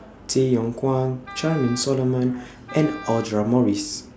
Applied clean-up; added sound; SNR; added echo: none; Wind instrument, woodwind instrument; 18 dB; none.